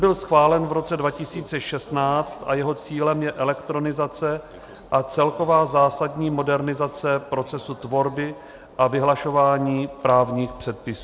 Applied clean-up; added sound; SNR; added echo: none; none; none; none.